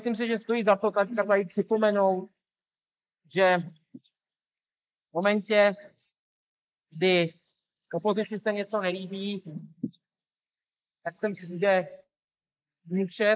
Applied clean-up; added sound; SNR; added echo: neural mask model Resemble Enhance denoiser.